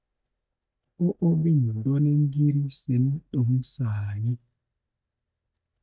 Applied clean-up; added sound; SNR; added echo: neural mask model DeepFilterNet 3.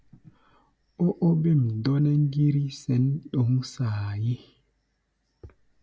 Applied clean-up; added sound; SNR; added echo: none; none; none; none.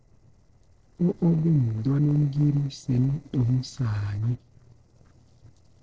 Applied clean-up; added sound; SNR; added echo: neural separator model SepFormer DNS4.